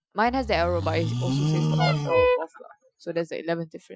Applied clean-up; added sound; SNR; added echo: classical method Wiener filter.